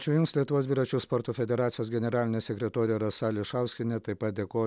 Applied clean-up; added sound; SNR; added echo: none; none; none; none.